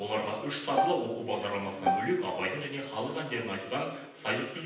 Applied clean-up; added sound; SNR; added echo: none; Bowed string instrument; 0 dB; reverberation time 0.9 s.